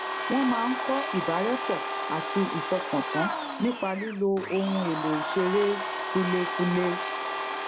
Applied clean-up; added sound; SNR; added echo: none; Domestic sounds, home sounds; 2 dB; none.